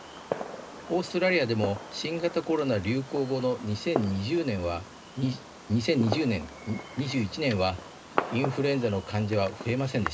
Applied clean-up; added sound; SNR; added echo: none; Fireworks; 10 dB; reverberation time 0.2 s.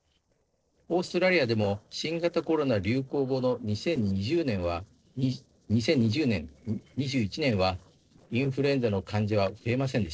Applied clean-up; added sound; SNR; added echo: neural separator model SepFormer DNS4.